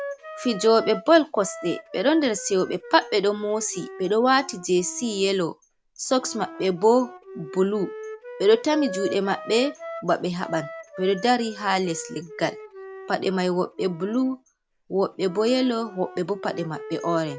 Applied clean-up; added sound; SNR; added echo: none; Wind instrument, woodwind instrument; 15 dB; none.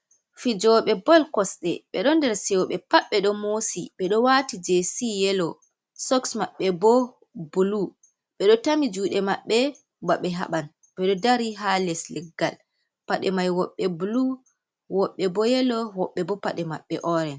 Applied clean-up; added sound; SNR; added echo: none; none; none; none.